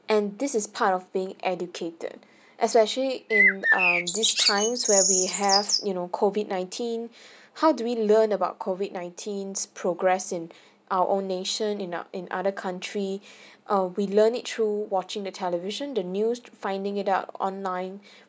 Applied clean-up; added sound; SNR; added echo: none; Bird; -3 dB; none.